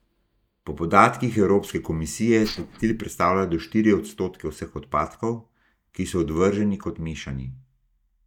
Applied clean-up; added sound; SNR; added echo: neural mask model DeepFilterNet 3.